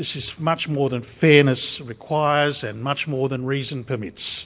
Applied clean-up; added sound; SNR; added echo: none; none; none; none.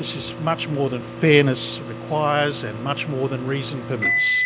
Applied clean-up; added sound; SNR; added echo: none; Microwave oven; 5 dB; none.